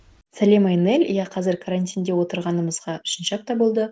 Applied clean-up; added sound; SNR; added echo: none; none; none; none.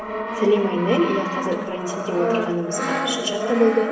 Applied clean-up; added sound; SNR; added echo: none; Brass instrument; 3 dB; reverberation time 2.0 s.